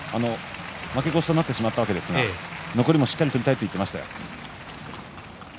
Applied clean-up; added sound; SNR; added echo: none; none; none; none.